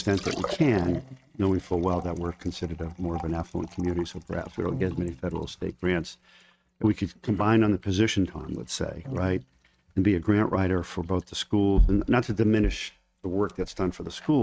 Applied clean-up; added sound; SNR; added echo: neural mask model RNNoise.